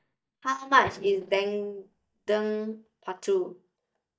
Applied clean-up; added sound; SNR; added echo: neural mask model DeepFilterNet 3.